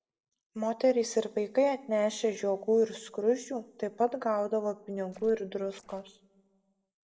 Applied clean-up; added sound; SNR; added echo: neural separator model SepFormer DNS4.